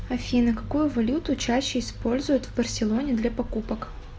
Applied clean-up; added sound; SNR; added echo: none; none; none; none.